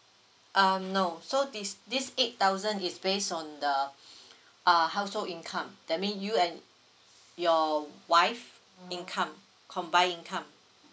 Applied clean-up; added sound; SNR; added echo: none; none; none; none.